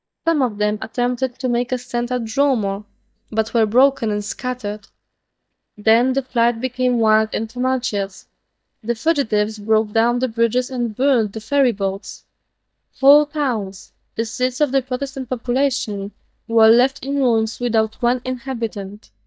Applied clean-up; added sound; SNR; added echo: neural mask model DeepFilterNet 3.